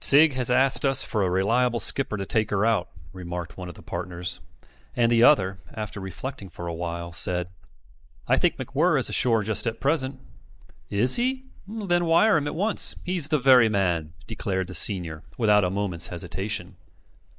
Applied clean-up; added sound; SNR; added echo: neural mask model Resemble Enhance denoiser.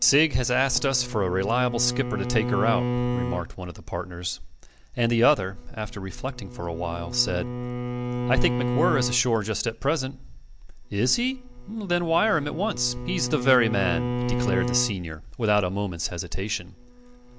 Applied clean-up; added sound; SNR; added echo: none; Bowed string instrument; 6 dB; none.